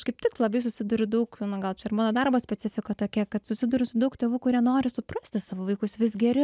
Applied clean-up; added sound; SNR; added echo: none; none; none; none.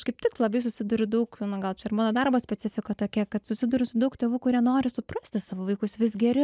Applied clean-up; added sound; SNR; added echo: neural mask model Resemble Enhance denoiser.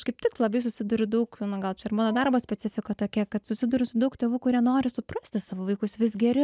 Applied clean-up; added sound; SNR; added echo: neural mask model DeepFilterNet 3.